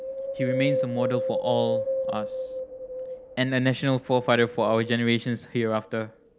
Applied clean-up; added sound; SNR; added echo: none; Wind; 4 dB; none.